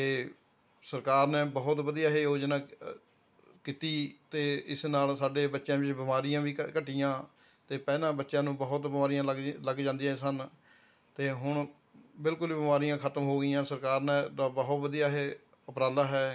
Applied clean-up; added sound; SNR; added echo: none; none; none; none.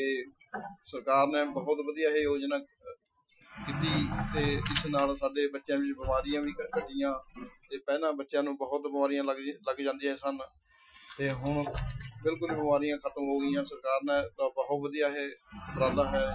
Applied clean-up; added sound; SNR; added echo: classical method Wiener filter.